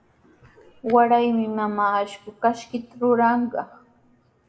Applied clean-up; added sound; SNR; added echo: none; none; none; reverberation time 0.6 s.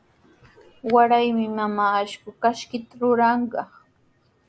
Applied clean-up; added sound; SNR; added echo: none; none; none; none.